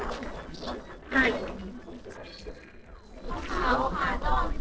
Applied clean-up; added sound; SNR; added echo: neural separator model SepFormer DNS4.